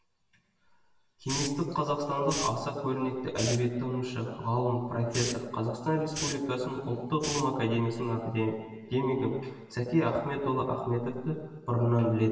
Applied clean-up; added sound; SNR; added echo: none; Hiss; 10 dB; reverberation time 1.4 s.